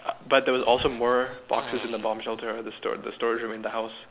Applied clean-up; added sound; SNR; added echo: none; Fart; 16 dB; none.